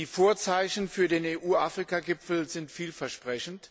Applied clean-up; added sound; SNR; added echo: none; none; none; none.